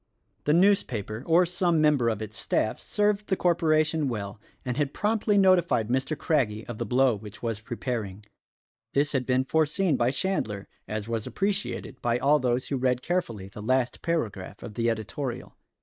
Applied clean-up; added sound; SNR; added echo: neural mask model Resemble Enhance denoiser.